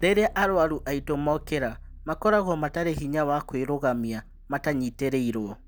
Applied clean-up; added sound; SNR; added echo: none; Keyboard (musical); 18 dB; none.